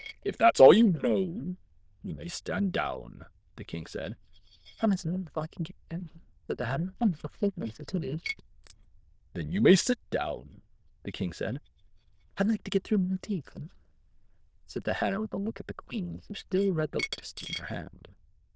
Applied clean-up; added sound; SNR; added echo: neural diffusion model UNIVERSE++.